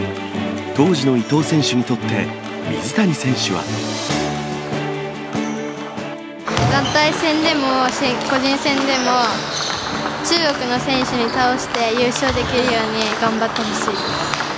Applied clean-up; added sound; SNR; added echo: none; none; none; none.